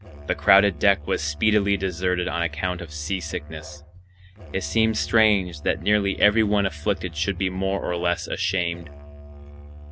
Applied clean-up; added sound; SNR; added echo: none; Musical instrument; 15 dB; none.